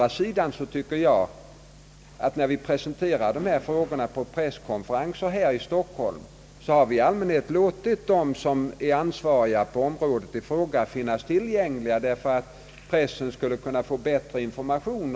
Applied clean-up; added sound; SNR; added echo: none; none; none; none.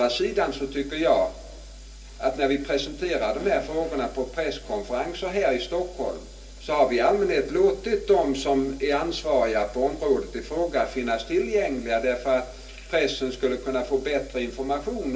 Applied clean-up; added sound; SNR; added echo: none; none; none; reverberation time 0.3 s.